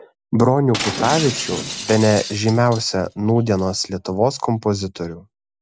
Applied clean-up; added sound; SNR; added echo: none; Shatter; 10 dB; none.